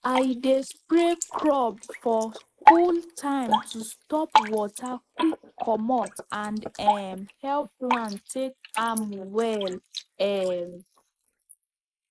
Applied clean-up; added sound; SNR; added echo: neural mask model Resemble Enhance denoiser.